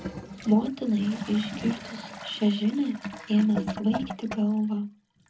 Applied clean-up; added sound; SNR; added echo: none; Toilet flush / Gurgling; 10 dB; reverberation time 0.4 s.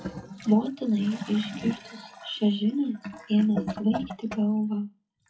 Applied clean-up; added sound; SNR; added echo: classical method WPE with log-MMSE.